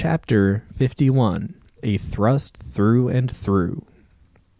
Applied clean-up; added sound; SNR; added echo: none; none; none; none.